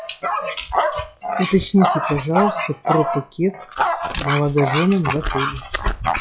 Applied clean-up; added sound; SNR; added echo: classical method log-MMSE.